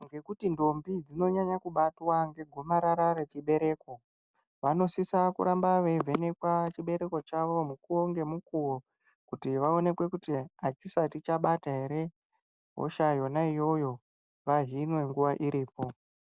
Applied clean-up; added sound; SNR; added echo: none; none; none; none.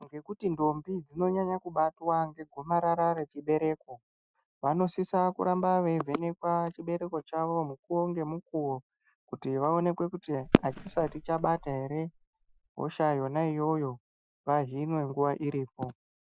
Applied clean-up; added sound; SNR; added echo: classical method Wiener filter.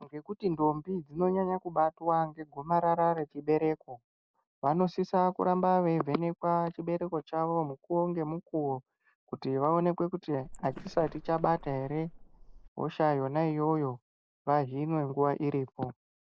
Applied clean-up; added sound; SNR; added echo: neural mask model Resemble Enhance denoiser.